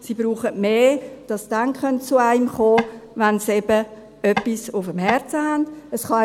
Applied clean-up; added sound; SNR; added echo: none; Tap / Wood; 8 dB; none.